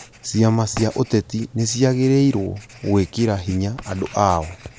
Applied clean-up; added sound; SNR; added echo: none; Writing; 20 dB; none.